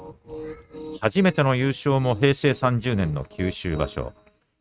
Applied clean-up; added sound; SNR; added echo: neural mask model RNNoise.